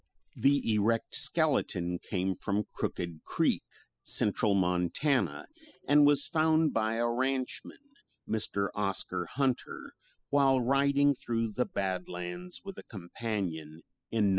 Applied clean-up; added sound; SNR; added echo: classical method spectral subtraction.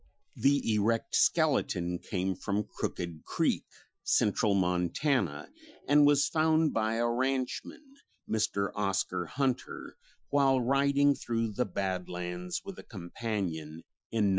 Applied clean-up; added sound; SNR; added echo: classical method Wiener filter.